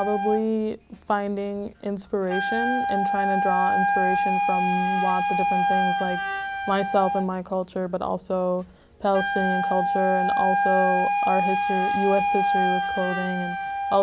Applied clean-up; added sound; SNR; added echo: none; Wind instrument, woodwind instrument; -1 dB; none.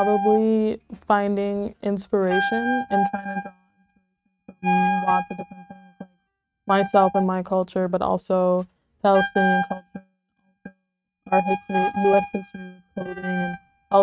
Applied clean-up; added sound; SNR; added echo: neural mask model RNNoise.